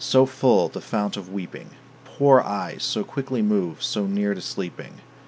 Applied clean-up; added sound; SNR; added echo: none; none; none; none.